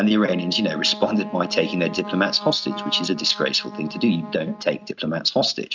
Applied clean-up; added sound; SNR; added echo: neural mask model RNNoise.